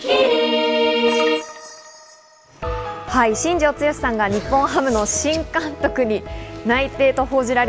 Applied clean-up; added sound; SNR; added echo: none; none; none; none.